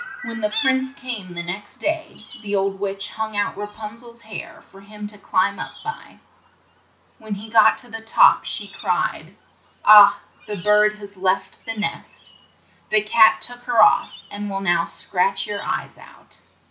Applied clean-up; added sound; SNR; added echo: none; Chirp, tweet; 18 dB; none.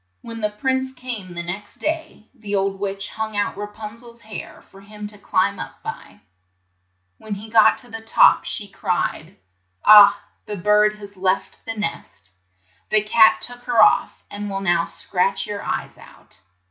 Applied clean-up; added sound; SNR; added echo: none; none; none; none.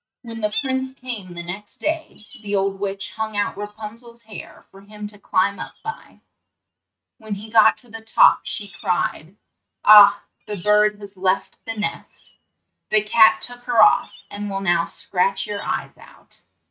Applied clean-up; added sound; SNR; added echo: neural mask model RNNoise.